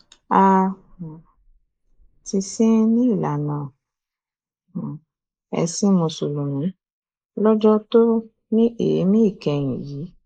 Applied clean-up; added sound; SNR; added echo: neural mask model Resemble Enhance denoiser.